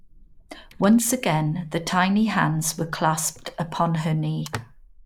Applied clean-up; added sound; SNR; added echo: neural mask model Resemble Enhance denoiser.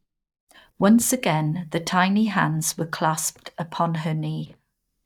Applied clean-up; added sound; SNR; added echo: neural mask model DeepFilterNet 3.